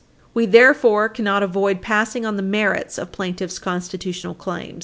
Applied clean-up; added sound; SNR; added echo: none; none; none; none.